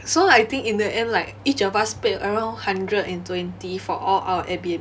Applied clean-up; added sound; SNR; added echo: none; none; none; none.